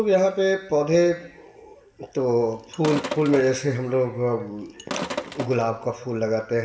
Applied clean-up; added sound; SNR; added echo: none; Sink (filling or washing); 11 dB; reverberation time 0.7 s.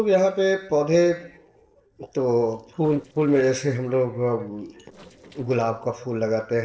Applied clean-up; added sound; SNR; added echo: neural separator model SepFormer DNS4.